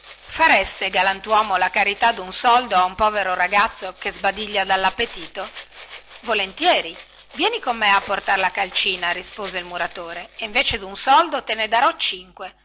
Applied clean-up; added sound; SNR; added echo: none; Rattle (instrument); 18 dB; none.